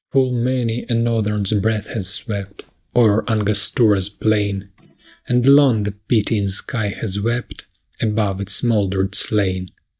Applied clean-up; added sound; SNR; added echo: neural mask model DeepFilterNet 3.